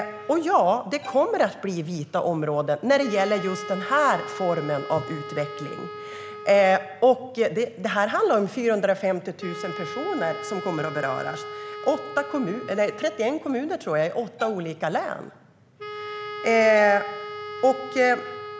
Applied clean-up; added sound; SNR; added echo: none; Bowed string instrument + Wind instrument, woodwind instrument; 13 dB; none.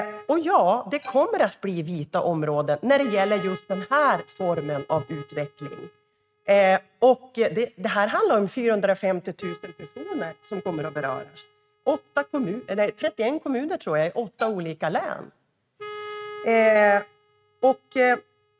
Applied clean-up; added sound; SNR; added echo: neural mask model RNNoise.